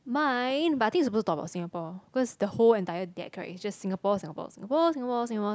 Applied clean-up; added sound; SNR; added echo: none; none; none; none.